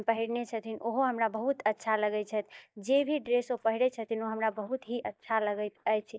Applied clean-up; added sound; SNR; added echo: neural mask model DeepFilterNet 3.